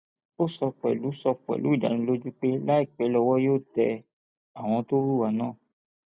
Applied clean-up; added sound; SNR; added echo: none; none; none; none.